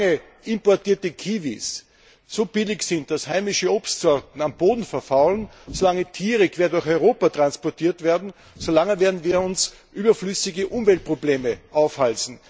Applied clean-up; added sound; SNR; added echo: none; none; none; none.